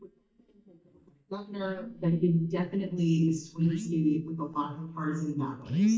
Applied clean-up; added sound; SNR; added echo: neural mask model DeepFilterNet 3.